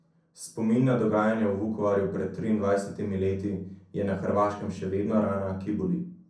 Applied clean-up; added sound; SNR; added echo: none; none; none; reverberation time 0.6 s.